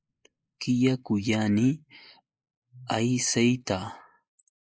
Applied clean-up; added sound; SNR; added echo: neural mask model Resemble Enhance denoiser.